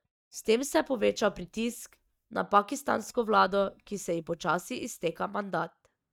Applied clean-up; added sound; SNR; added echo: neural mask model DeepFilterNet 3.